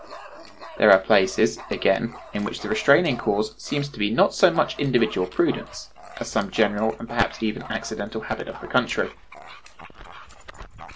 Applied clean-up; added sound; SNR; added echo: none; Dog; 18 dB; none.